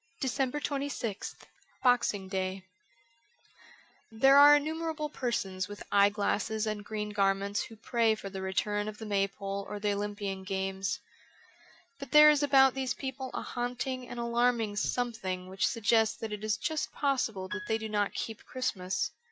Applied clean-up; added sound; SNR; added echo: classical method log-MMSE.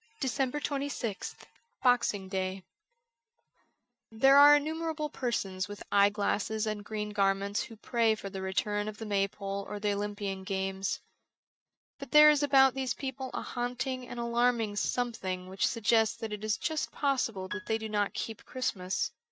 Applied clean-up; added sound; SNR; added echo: neural mask model RNNoise.